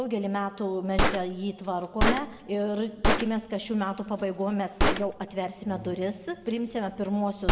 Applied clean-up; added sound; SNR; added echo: none; Gunshot, gunfire; 0 dB; reverberation time 1.5 s.